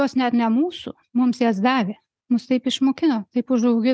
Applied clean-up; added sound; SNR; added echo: none; none; none; none.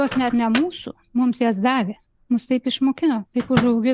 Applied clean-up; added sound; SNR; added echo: none; Microwave oven; 12 dB; none.